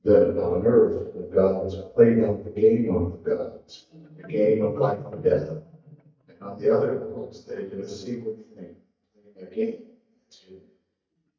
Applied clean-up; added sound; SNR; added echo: neural mask model DeepFilterNet 3.